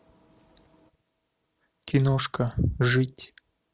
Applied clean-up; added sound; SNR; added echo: none; none; none; none.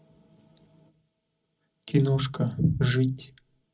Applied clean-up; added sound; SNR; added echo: none; none; none; reverberation time 0.4 s.